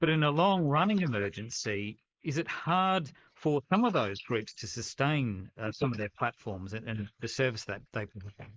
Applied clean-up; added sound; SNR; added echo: neural mask model Resemble Enhance denoiser.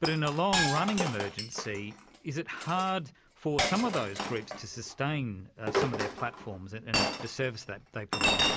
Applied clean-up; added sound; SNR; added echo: none; Chink, clink; 1 dB; none.